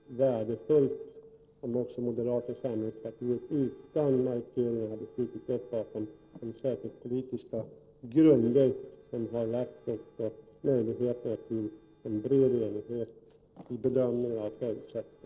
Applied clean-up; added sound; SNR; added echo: neural separator model SepFormer DNS4.